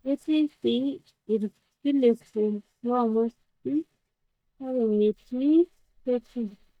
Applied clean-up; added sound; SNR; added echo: neural mask model DeepFilterNet 3.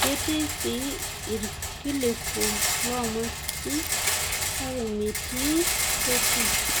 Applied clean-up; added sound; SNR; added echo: none; Rattle; -3 dB; none.